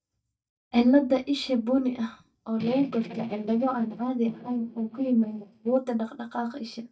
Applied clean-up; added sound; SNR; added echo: neural mask model DeepFilterNet 3.